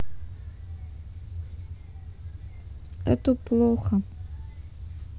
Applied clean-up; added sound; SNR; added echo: none; none; none; none.